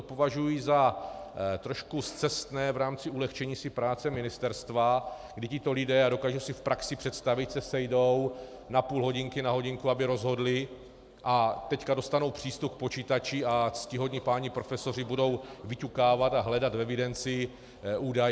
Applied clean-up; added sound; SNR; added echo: none; none; none; none.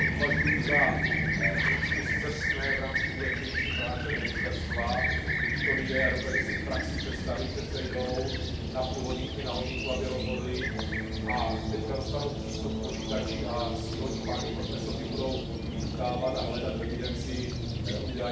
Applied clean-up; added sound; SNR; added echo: none; Fixed-wing aircraft, airplane; -5 dB; reverberation time 0.4 s.